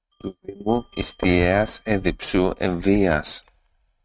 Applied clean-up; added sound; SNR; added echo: neural mask model RNNoise.